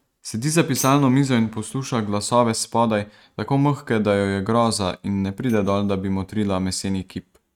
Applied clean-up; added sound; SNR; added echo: neural mask model RNNoise.